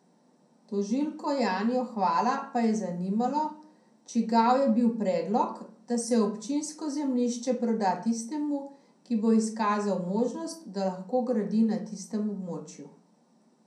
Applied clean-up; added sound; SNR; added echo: none; none; none; reverberation time 0.6 s.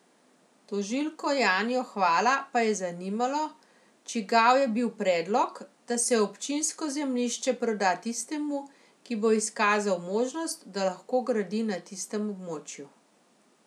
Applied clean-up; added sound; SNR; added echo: none; none; none; none.